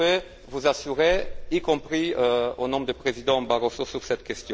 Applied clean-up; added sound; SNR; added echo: none; Hands; 14 dB; none.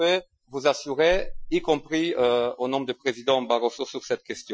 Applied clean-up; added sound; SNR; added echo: classical method Wiener filter.